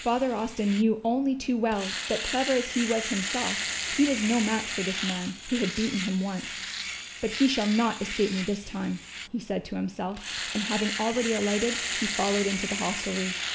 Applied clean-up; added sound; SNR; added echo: none; Domestic sounds, home sounds; 6 dB; reverberation time 1.6 s.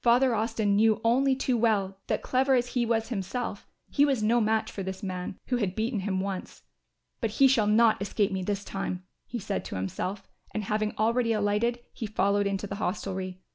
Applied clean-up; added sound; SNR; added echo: none; none; none; none.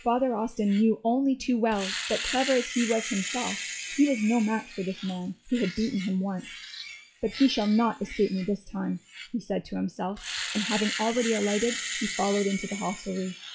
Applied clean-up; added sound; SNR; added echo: classical method WPE with log-MMSE.